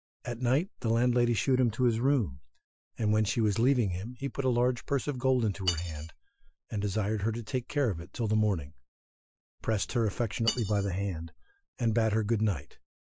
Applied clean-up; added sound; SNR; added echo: classical method Wiener filter.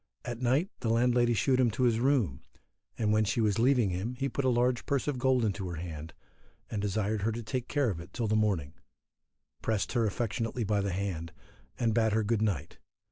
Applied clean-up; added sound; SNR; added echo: none; none; none; none.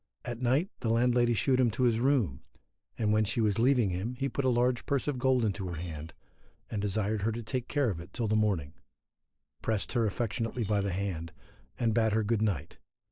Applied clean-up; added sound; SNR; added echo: neural separator model SepFormer DNS4.